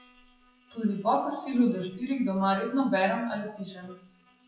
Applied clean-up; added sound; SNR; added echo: classical method WPE with log-MMSE.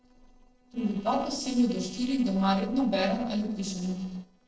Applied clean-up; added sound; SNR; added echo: neural separator model SepFormer DNS4.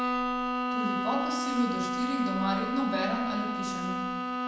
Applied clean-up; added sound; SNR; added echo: none; Bowed string instrument; -2 dB; reverberation time 1.0 s.